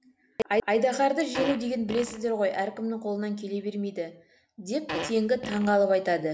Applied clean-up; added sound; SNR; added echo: none; Fart; 9 dB; none.